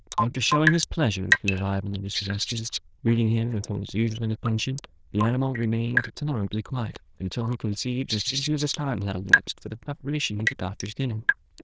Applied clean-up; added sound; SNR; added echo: neural diffusion model UNIVERSE++.